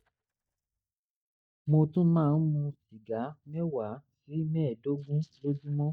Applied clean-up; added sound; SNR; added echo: neural mask model DeepFilterNet 3.